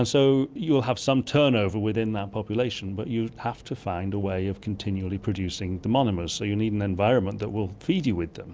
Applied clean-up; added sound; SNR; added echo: none; none; none; none.